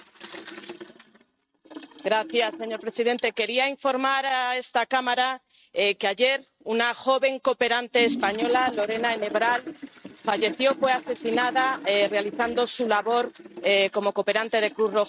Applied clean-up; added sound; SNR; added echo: neural mask model RNNoise.